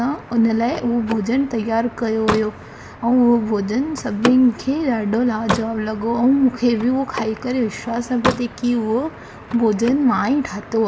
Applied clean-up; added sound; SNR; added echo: none; Slam; 12 dB; none.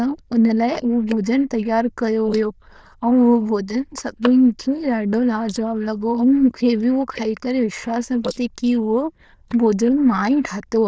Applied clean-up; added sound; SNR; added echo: neural diffusion model UNIVERSE++.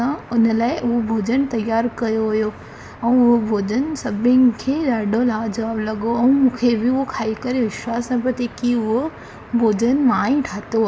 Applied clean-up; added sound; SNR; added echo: none; none; none; none.